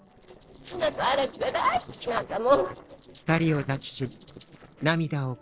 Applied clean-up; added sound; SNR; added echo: neural separator model SepFormer DNS4.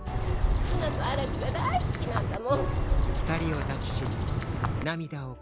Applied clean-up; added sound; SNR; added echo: none; Bird vocalization, bird call, bird song; -5 dB; none.